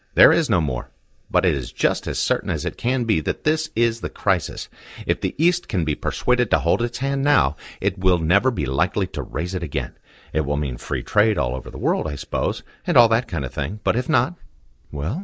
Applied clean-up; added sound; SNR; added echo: neural mask model Resemble Enhance denoiser.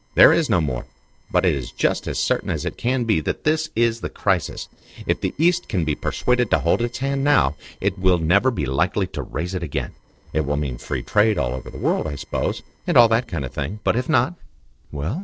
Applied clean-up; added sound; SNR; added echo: neural separator model SepFormer DNS4.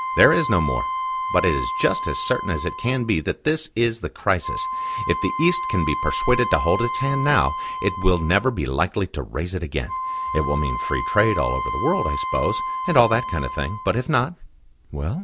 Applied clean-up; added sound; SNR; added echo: none; Wind instrument, woodwind instrument; 6 dB; none.